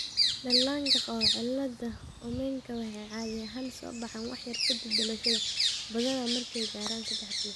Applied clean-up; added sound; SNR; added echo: none; Bird vocalization, bird call, bird song; -3 dB; none.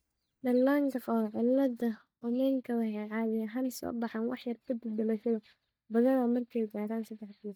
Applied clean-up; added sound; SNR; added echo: neural mask model DeepFilterNet 3.